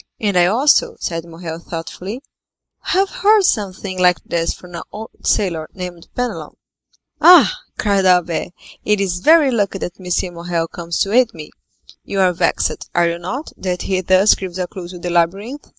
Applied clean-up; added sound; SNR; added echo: neural mask model Resemble Enhance denoiser.